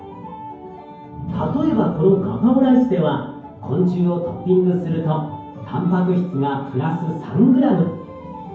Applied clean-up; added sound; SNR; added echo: none; none; none; reverberation time 0.9 s.